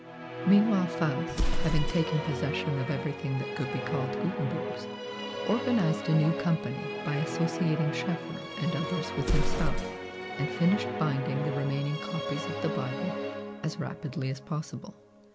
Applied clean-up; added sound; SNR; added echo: none; Musical instrument + Explosion; 2 dB; none.